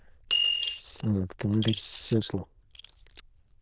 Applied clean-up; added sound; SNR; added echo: neural diffusion model UNIVERSE++.